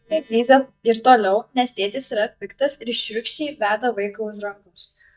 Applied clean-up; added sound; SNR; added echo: neural mask model DeepFilterNet 3.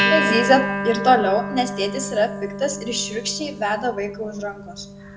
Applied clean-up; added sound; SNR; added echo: none; Acoustic guitar; 4 dB; reverberation time 0.4 s.